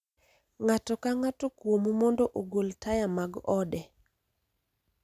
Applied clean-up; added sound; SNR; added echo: none; none; none; none.